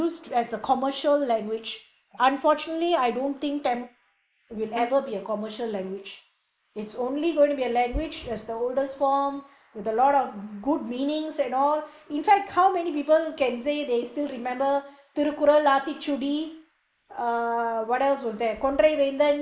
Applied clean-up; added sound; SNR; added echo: neural mask model Resemble Enhance denoiser.